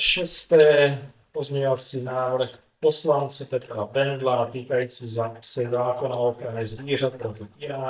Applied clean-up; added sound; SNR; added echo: neural mask model DeepFilterNet 3.